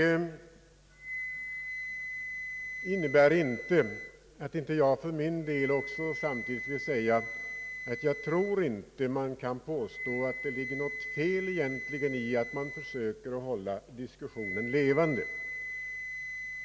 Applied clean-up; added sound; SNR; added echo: none; Wind instrument, woodwind instrument; 8 dB; none.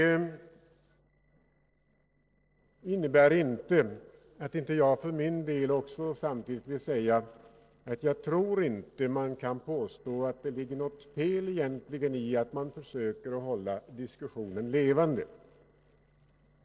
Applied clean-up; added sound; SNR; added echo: neural separator model SepFormer DNS4.